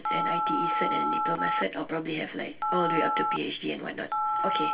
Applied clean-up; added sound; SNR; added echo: none; Telephone; -3 dB; reverberation time 0.1 s.